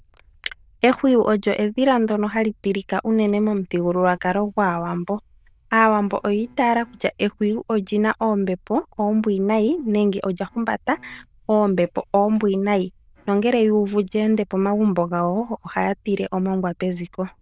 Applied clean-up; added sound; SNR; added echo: neural diffusion model UNIVERSE++.